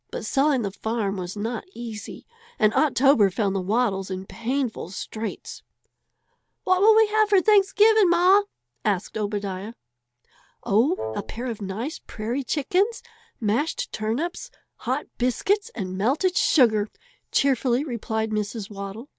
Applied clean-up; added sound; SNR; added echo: none; Wind instrument, woodwind instrument; 8 dB; none.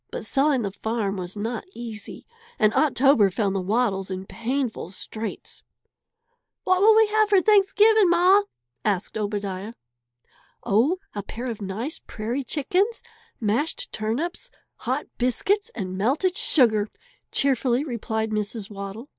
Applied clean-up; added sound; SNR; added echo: neural mask model Resemble Enhance denoiser.